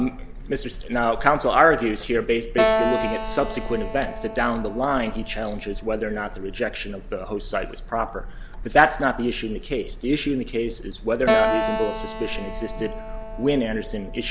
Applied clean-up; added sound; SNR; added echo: none; Keyboard (musical); 6 dB; none.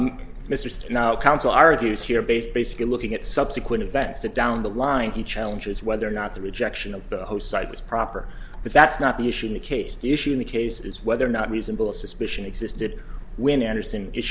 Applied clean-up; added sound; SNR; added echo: none; none; none; none.